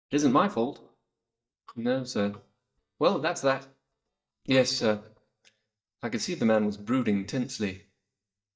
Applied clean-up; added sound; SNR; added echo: neural mask model DeepFilterNet 3.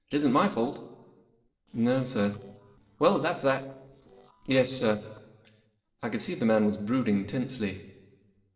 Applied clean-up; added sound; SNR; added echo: neural separator model SepFormer DNS4.